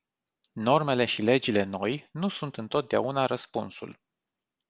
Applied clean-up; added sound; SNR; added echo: none; none; none; none.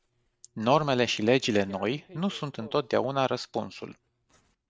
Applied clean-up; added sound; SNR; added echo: neural mask model RNNoise.